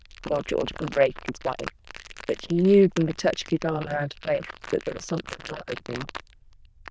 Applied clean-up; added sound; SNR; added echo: neural diffusion model UNIVERSE++.